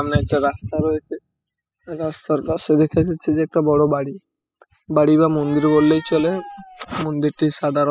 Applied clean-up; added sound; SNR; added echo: classical method spectral subtraction.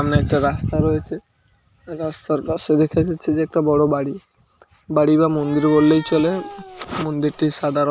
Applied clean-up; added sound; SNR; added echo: none; Cat; 18 dB; none.